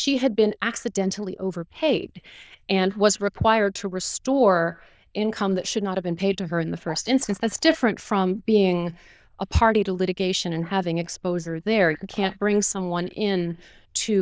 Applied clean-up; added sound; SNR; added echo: neural diffusion model UNIVERSE++.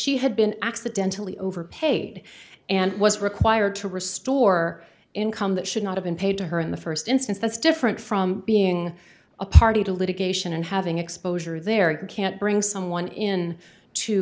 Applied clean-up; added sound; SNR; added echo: none; none; none; none.